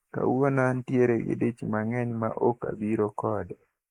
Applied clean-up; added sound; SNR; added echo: neural mask model Resemble Enhance denoiser.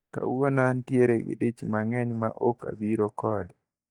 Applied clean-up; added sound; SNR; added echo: neural mask model DeepFilterNet 3.